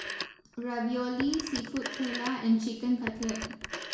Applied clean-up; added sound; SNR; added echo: none; Telephone; 8 dB; reverberation time 0.7 s.